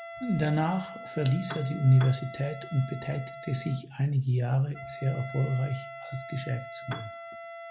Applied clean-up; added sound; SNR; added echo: none; Piano + Wind instrument, woodwind instrument; 13 dB; none.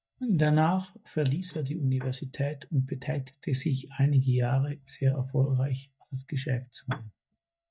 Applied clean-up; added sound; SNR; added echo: neural mask model DeepFilterNet 3.